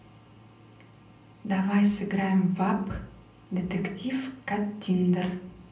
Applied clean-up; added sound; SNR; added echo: none; none; none; reverberation time 0.6 s.